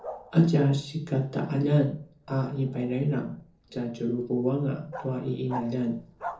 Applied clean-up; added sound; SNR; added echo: neural separator model SepFormer DNS4.